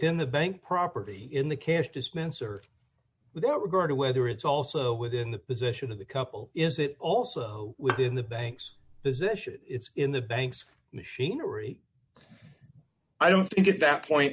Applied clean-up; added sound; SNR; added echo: none; Bowed string instrument; 11 dB; none.